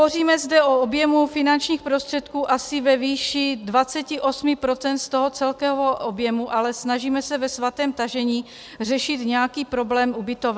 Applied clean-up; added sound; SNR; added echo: none; none; none; none.